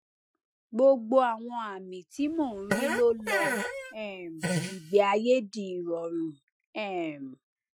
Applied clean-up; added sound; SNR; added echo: classical method Wiener filter.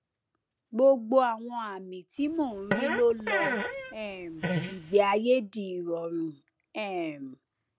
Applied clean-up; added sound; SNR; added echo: none; Fart; 3 dB; none.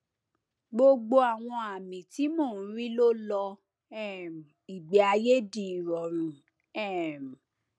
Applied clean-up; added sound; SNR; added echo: none; none; none; none.